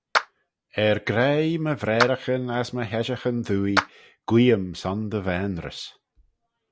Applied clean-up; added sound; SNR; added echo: none; Clapping; 7 dB; none.